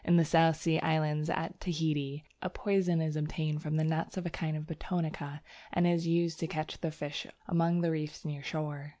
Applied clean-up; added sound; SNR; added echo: none; none; none; none.